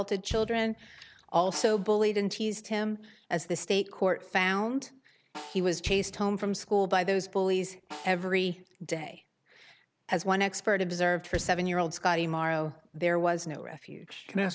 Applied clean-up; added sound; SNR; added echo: none; Bass drum + Snare drum; 18 dB; none.